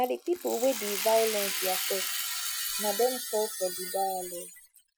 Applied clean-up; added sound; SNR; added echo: classical method Wiener filter.